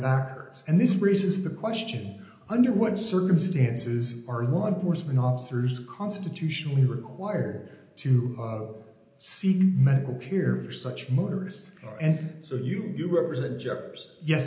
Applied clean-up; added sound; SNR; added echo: none; none; none; reverberation time 0.9 s.